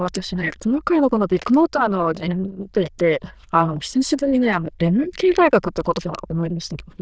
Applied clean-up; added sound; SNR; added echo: neural diffusion model UNIVERSE++.